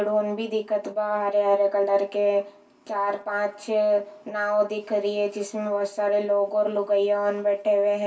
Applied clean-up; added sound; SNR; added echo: none; none; none; reverberation time 0.1 s.